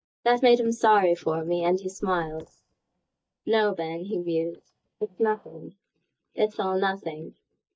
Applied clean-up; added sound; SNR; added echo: neural mask model DeepFilterNet 3.